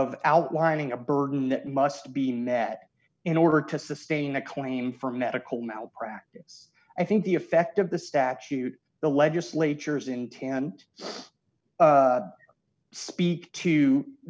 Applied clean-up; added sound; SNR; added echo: none; none; none; none.